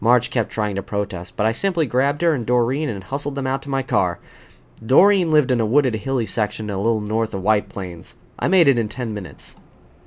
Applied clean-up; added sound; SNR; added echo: none; none; none; none.